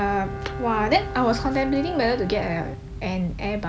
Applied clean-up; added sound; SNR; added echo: none; Bowed string instrument; 12 dB; none.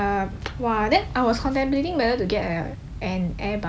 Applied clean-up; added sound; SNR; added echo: none; none; none; none.